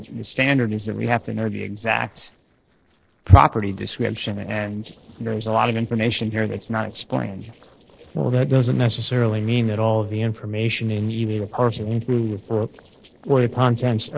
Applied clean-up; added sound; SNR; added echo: neural separator model SepFormer DNS4.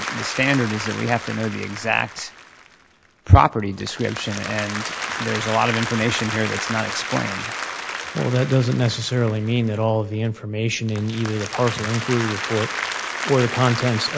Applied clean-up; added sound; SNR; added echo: none; Applause; 8 dB; none.